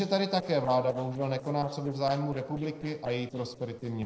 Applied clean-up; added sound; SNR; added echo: neural separator model SepFormer DNS4.